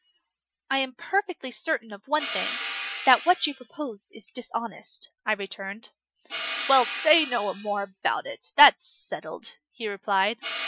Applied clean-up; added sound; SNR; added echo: classical method Wiener filter.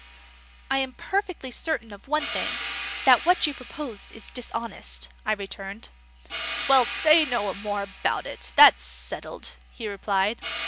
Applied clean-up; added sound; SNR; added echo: none; Hi-hat; 8 dB; none.